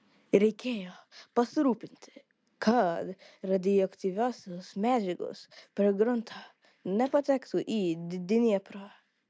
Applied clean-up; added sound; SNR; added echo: none; none; none; none.